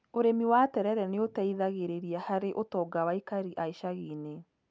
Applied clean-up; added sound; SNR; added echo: none; none; none; none.